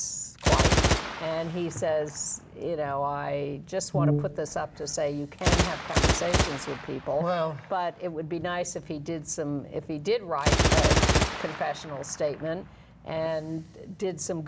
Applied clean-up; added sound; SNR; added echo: none; Brass instrument + Gunshot, gunfire; -2 dB; none.